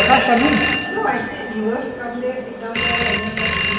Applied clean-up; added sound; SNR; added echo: none; Telephone; 2 dB; reverberation time 2.2 s.